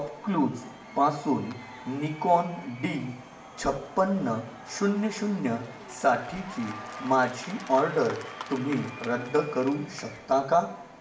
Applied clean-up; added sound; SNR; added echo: none; Applause / Crowd / Cheering; 15 dB; reverberation time 0.6 s.